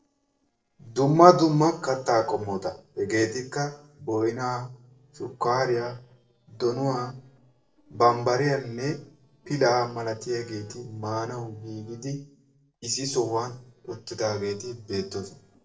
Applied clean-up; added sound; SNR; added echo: neural separator model SepFormer DNS4.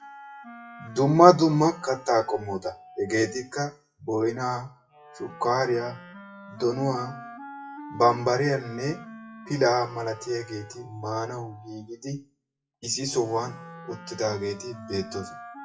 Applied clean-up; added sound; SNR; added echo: classical method WPE with log-MMSE.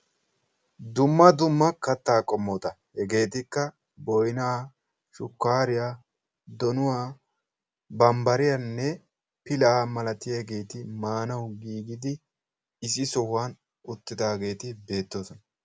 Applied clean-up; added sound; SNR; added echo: none; none; none; none.